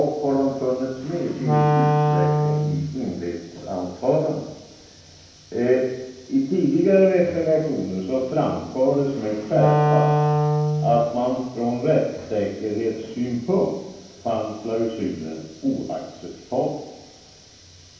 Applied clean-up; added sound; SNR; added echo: none; Wind instrument, woodwind instrument; -2 dB; reverberation time 0.9 s.